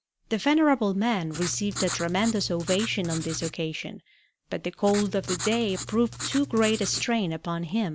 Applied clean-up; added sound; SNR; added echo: none; Writing; 9 dB; none.